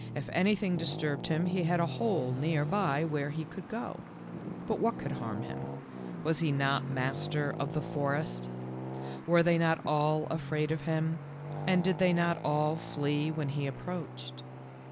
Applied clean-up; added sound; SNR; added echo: none; Traffic noise, roadway noise; 8 dB; none.